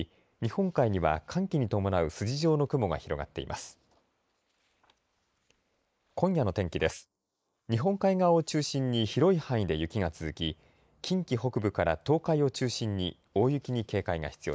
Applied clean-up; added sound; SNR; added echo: neural mask model Resemble Enhance denoiser.